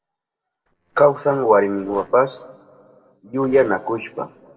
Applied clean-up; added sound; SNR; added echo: neural separator model SepFormer DNS4.